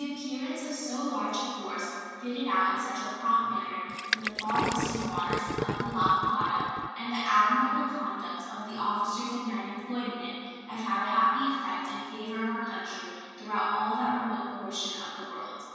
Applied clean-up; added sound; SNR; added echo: none; Gurgling; 4 dB; reverberation time 2.1 s.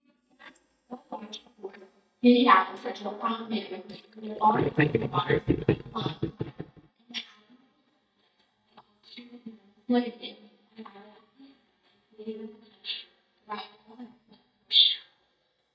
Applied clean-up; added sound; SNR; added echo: neural mask model DeepFilterNet 3.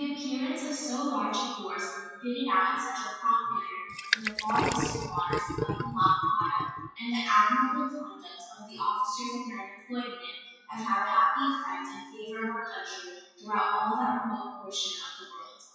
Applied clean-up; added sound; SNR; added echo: classical method WPE with log-MMSE.